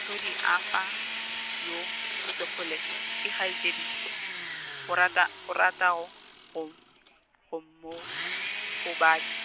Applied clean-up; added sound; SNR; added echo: none; Domestic sounds, home sounds; 5 dB; none.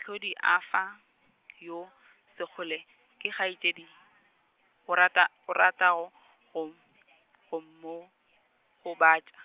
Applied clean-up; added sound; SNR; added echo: none; none; none; none.